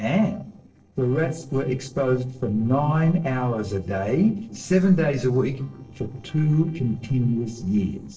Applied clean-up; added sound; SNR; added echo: neural separator model SepFormer DNS4.